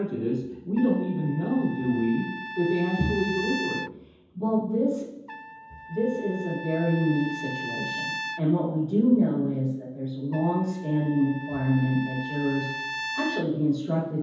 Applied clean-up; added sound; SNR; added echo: none; Trumpet; 10 dB; reverberation time 0.9 s.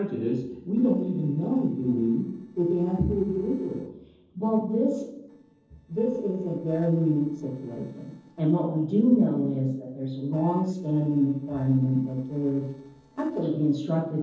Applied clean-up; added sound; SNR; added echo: neural separator model SepFormer DNS4.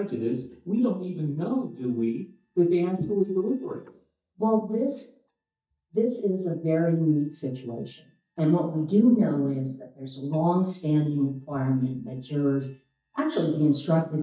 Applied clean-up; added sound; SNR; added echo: neural mask model DeepFilterNet 3.